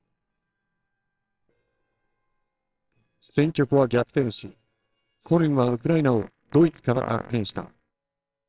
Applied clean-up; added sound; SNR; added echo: neural separator model SepFormer WHAMR!.